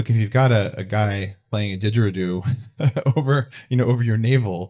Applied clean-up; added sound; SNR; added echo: neural mask model DeepFilterNet 3.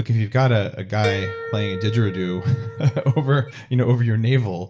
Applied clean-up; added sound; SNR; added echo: none; Harp; 12 dB; reverberation time 0.3 s.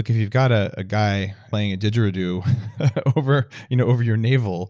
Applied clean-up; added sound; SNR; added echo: none; none; none; none.